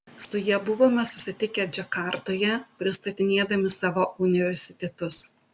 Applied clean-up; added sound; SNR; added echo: none; none; none; none.